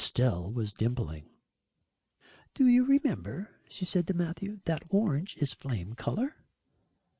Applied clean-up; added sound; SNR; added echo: neural mask model Resemble Enhance denoiser.